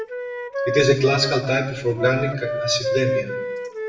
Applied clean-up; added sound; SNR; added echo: none; Wind instrument, woodwind instrument; 4 dB; reverberation time 0.7 s.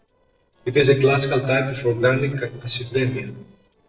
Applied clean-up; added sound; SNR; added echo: neural separator model SepFormer DNS4.